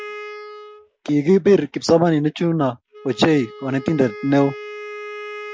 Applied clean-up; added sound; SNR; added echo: none; Wind instrument, woodwind instrument; 16 dB; none.